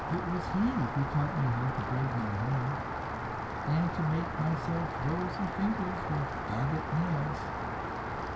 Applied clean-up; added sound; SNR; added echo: none; Rain; 2 dB; reverberation time 0.2 s.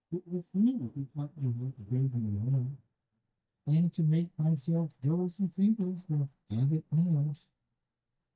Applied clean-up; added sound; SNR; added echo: neural mask model DeepFilterNet 3.